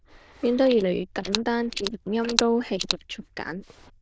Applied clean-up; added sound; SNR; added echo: neural diffusion model UNIVERSE++.